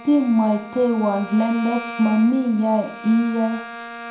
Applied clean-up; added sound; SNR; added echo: none; Bowed string instrument; 14 dB; reverberation time 0.5 s.